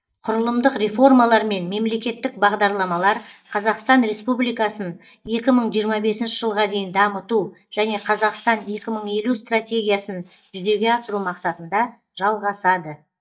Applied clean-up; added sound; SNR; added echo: neural mask model DeepFilterNet 3.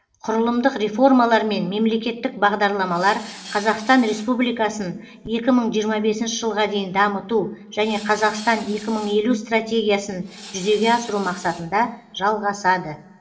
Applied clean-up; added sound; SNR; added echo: none; Tools; 20 dB; reverberation time 1.4 s.